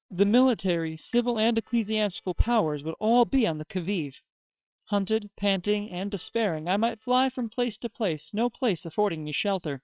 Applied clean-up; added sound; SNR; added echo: neural separator model SepFormer WHAMR!.